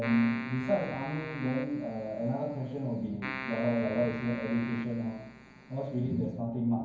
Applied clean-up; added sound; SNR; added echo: none; Keyboard (musical); 11 dB; reverberation time 0.9 s.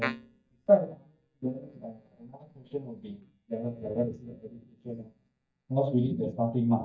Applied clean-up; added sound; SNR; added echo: neural mask model DeepFilterNet 3.